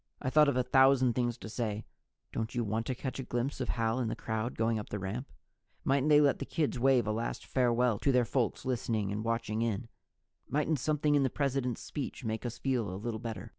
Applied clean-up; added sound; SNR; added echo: none; none; none; none.